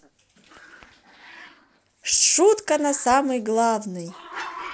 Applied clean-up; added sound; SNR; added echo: neural separator model SepFormer DNS4.